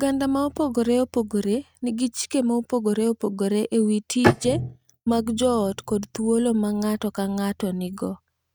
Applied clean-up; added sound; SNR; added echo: neural mask model RNNoise.